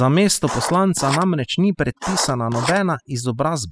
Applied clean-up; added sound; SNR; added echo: classical method spectral subtraction.